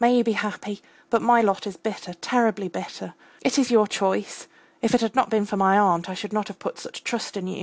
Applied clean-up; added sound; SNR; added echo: none; none; none; none.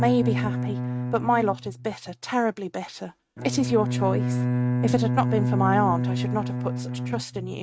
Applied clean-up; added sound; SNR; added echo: neural mask model RNNoise.